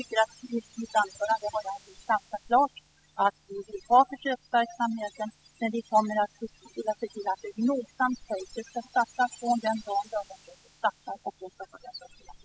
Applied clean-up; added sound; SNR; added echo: classical method spectral subtraction.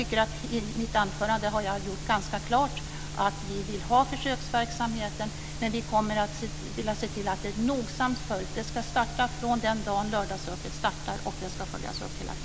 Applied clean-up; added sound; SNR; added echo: none; none; none; none.